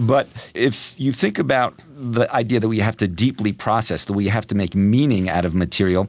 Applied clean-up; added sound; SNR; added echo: none; none; none; none.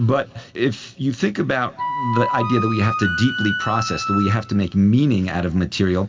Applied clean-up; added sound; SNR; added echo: none; Wind instrument, woodwind instrument; 8 dB; reverberation time 1.5 s.